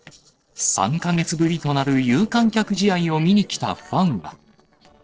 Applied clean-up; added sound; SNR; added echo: neural separator model SepFormer DNS4.